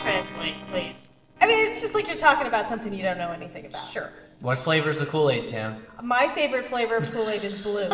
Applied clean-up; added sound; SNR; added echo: neural separator model SepFormer DNS4.